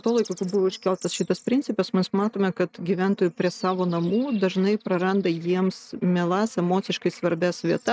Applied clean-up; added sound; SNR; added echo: neural mask model RNNoise.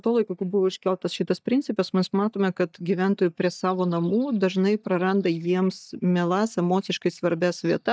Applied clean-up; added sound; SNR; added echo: neural mask model DeepFilterNet 3.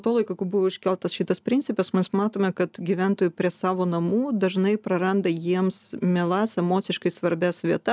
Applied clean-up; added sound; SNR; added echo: none; none; none; none.